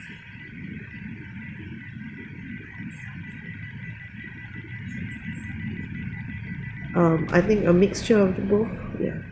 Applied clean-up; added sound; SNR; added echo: none; Boom; 18 dB; none.